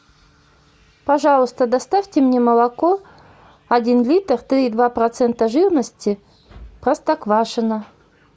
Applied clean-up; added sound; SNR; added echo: none; none; none; none.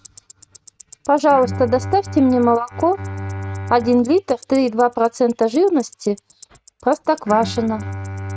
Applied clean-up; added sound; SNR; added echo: neural mask model RNNoise.